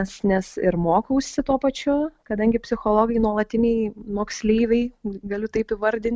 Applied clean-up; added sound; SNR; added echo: none; none; none; none.